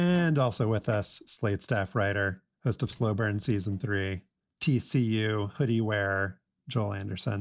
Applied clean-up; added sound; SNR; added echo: neural separator model SepFormer DNS4.